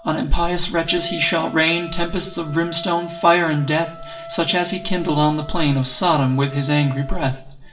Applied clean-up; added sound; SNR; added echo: none; Wind instrument, woodwind instrument; 17 dB; reverberation time 0.6 s.